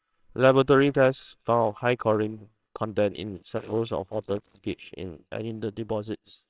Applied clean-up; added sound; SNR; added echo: neural separator model SepFormer WHAMR!.